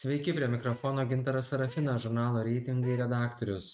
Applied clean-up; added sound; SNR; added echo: neural mask model RNNoise.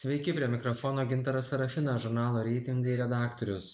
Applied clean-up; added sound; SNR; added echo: neural mask model Resemble Enhance denoiser.